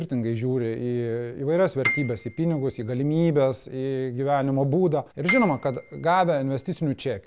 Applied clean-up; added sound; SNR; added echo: none; Piano; 8 dB; none.